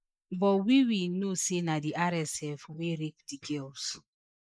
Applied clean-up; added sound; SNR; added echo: neural mask model Resemble Enhance denoiser.